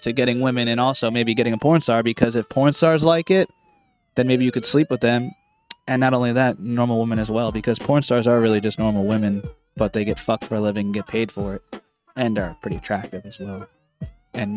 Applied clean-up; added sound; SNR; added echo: neural mask model RNNoise.